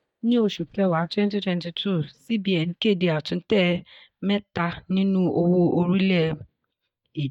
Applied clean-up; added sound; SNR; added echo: neural mask model DeepFilterNet 3.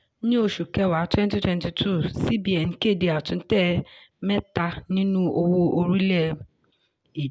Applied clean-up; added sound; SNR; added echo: none; none; none; none.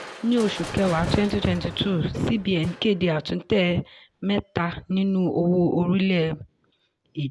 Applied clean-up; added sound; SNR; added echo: none; Crushing; 15 dB; none.